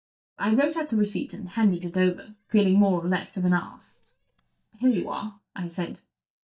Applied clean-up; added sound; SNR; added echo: neural mask model DeepFilterNet 3.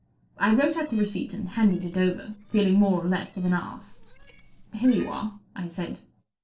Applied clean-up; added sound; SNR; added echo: neural separator model SepFormer DNS4.